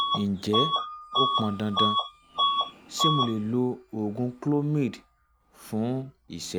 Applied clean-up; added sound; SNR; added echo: none; Bus / Alarm; 0 dB; none.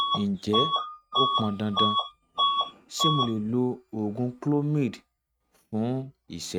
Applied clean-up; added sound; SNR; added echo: neural mask model RNNoise.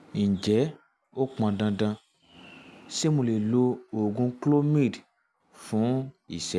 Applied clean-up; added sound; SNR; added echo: none; none; none; none.